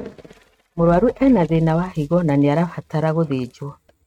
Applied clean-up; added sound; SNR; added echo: neural mask model RNNoise.